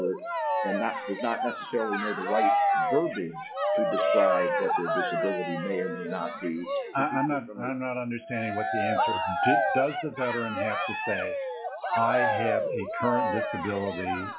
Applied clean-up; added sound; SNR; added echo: classical method log-MMSE.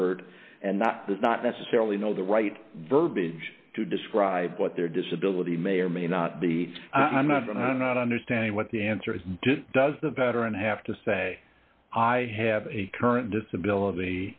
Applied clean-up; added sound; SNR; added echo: none; none; none; none.